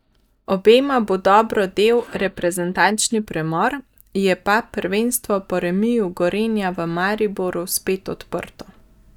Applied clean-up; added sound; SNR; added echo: neural mask model DeepFilterNet 3.